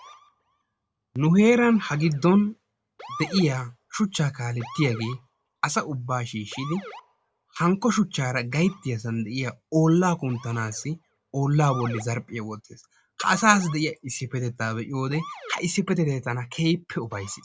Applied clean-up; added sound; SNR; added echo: none; Motor vehicle (road) / Siren; 20 dB; none.